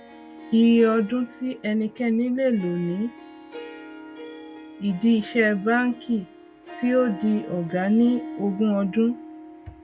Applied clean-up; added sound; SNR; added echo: none; Harp; 16 dB; none.